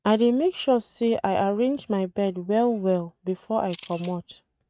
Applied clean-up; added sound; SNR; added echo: neural mask model RNNoise.